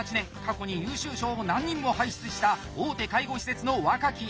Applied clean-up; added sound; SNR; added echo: none; none; none; none.